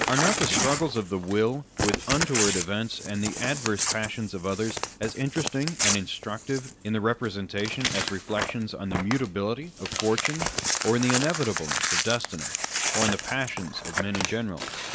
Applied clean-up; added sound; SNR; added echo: none; Crumpling, crinkling / Tearing; 2 dB; none.